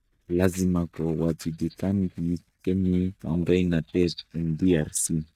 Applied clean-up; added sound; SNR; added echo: neural mask model DeepFilterNet 3.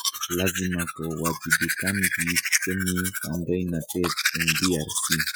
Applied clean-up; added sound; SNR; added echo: classical method Wiener filter.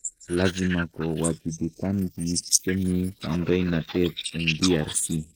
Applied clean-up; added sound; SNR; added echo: neural mask model Resemble Enhance denoiser.